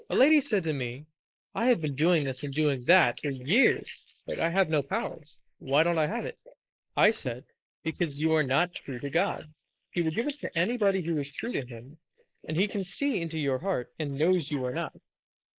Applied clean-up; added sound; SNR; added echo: neural mask model Resemble Enhance denoiser.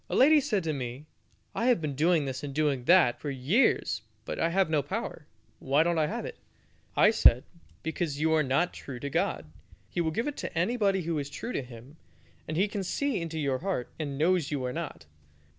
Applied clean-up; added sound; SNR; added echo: none; none; none; none.